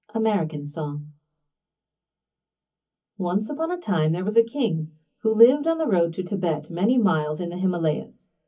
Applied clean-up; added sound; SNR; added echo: none; none; none; reverberation time 0.3 s.